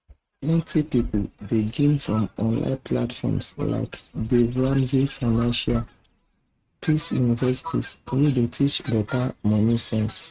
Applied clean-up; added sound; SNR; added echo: neural mask model RNNoise.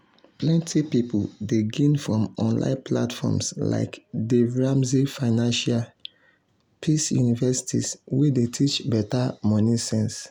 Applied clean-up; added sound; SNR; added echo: none; none; none; none.